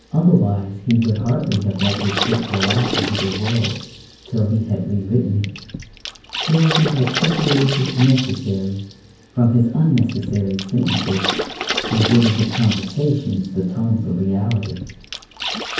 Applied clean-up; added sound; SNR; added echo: none; Water / Splash, splatter; 8 dB; reverberation time 0.9 s.